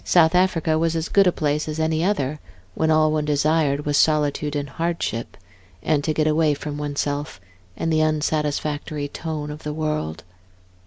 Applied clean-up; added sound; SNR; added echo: none; none; none; none.